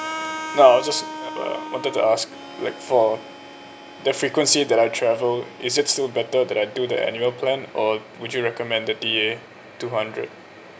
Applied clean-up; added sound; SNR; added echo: none; Harmonica; 15 dB; none.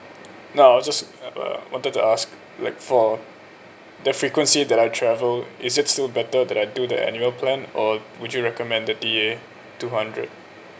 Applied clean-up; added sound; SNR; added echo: none; none; none; none.